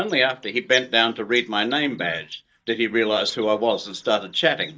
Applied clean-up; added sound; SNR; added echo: neural mask model DeepFilterNet 3.